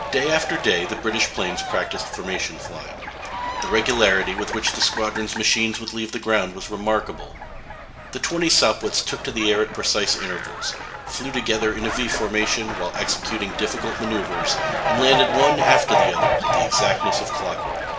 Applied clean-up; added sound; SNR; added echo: none; Fowl; 2 dB; reverberation time 0.6 s.